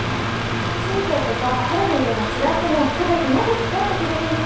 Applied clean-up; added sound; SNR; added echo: none; Mechanical fan; 1 dB; reverberation time 0.7 s.